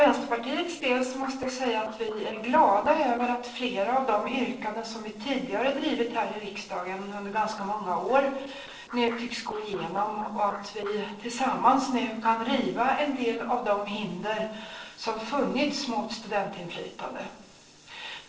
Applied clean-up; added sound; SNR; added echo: neural separator model SepFormer DNS4.